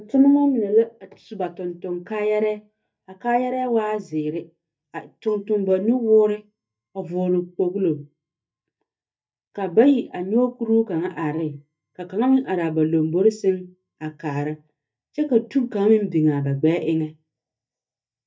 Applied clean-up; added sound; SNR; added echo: neural mask model DeepFilterNet 3.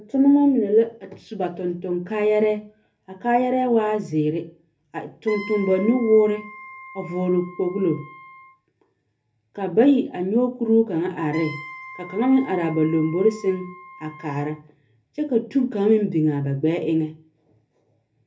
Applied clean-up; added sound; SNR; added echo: none; Wind instrument, woodwind instrument; 18 dB; reverberation time 0.3 s.